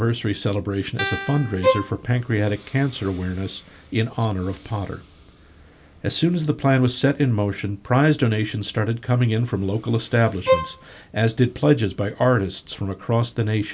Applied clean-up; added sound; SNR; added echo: none; Bowed string instrument + Guitar; 4 dB; none.